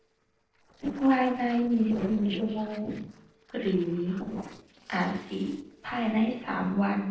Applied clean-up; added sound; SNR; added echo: neural separator model SepFormer DNS4.